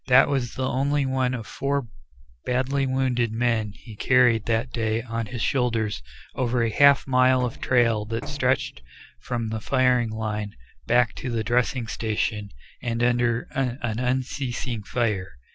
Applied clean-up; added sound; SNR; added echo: none; Knock; 17 dB; none.